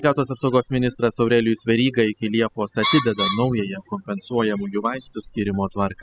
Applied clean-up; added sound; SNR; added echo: classical method spectral subtraction.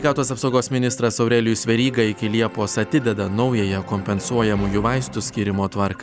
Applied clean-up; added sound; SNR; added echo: none; none; none; none.